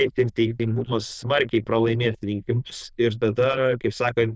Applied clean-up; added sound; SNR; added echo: neural diffusion model UNIVERSE++.